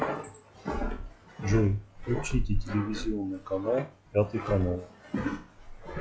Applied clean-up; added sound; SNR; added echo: classical method log-MMSE.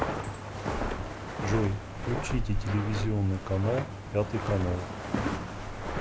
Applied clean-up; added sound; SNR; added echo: none; Walk, footsteps; 2 dB; none.